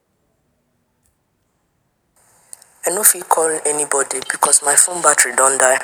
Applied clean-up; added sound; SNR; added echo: none; Coin (dropping); 18 dB; none.